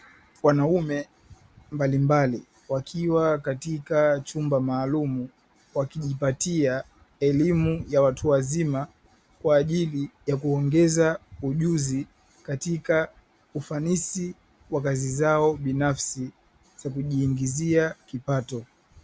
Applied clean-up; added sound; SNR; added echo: none; none; none; none.